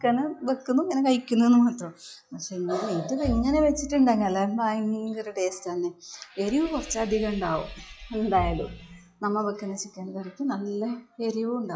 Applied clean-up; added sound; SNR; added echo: classical method log-MMSE.